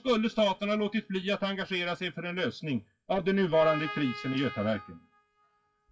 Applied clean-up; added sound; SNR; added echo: classical method WPE with log-MMSE.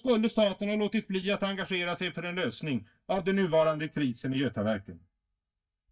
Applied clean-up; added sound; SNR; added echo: neural mask model DeepFilterNet 3.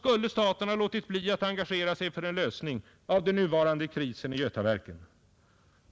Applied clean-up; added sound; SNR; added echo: none; none; none; none.